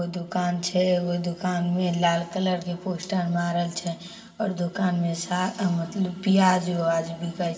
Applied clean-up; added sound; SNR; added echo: none; none; none; reverberation time 2.3 s.